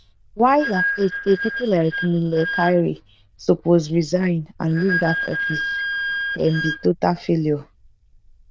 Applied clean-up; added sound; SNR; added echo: neural diffusion model UNIVERSE++.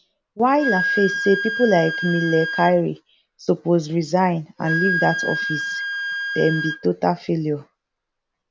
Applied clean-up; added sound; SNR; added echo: none; Wind instrument, woodwind instrument; 6 dB; none.